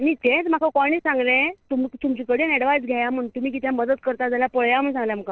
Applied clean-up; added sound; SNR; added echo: neural separator model SepFormer DNS4.